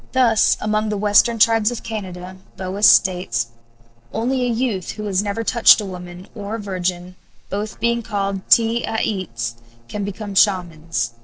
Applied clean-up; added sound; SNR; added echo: neural separator model SepFormer DNS4.